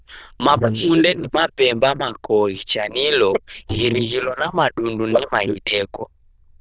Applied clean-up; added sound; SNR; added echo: neural diffusion model UNIVERSE++.